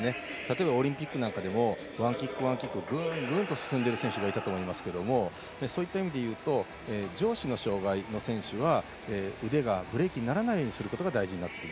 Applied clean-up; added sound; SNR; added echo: none; none; none; none.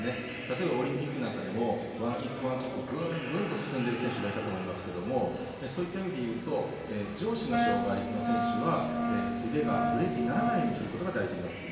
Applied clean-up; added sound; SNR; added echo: none; Wind instrument, woodwind instrument; 0 dB; reverberation time 1.3 s.